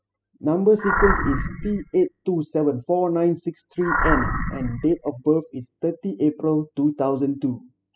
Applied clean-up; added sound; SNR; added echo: classical method spectral subtraction.